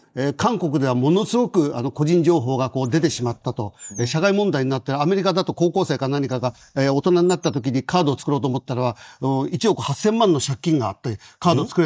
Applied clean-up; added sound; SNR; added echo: neural mask model DeepFilterNet 3.